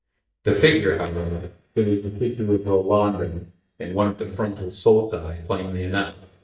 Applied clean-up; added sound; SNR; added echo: neural mask model DeepFilterNet 3.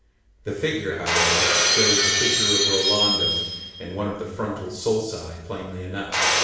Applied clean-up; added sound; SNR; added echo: none; Shatter; -4 dB; reverberation time 0.9 s.